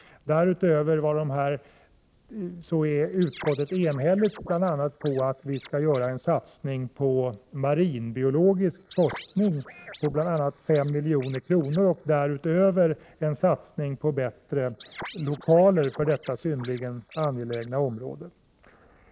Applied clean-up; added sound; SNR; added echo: neural mask model Resemble Enhance denoiser.